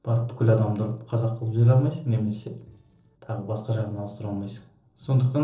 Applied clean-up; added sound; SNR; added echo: neural separator model SepFormer DNS4.